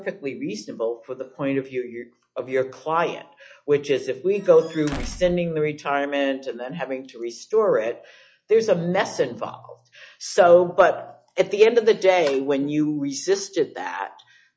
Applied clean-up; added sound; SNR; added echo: classical method log-MMSE.